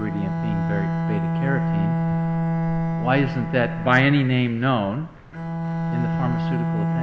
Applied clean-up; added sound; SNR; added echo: none; Bowed string instrument; 0 dB; none.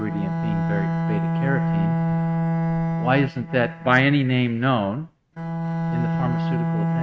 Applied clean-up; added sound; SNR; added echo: neural mask model RNNoise.